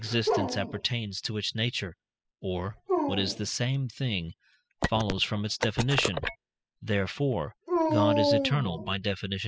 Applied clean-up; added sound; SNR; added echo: classical method spectral subtraction.